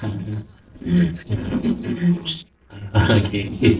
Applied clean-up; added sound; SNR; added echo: neural separator model SepFormer DNS4.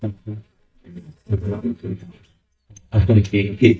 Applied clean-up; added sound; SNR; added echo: neural mask model DeepFilterNet 3.